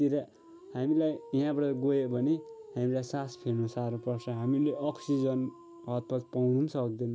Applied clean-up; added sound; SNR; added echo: none; Dog; 20 dB; none.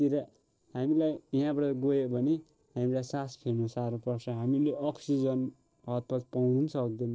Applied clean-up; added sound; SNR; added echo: neural separator model SepFormer DNS4.